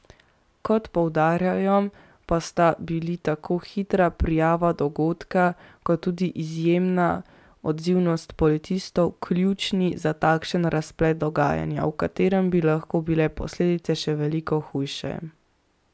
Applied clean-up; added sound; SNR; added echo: none; none; none; none.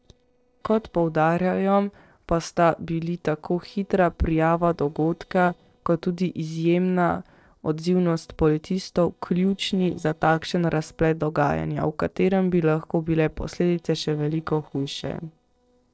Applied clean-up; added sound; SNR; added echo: neural separator model SepFormer DNS4.